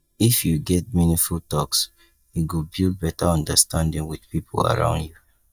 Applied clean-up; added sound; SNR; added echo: neural mask model DeepFilterNet 3.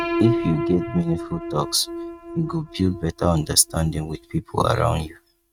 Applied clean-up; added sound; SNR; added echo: neural mask model RNNoise.